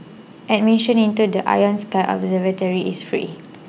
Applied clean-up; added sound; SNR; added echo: none; none; none; none.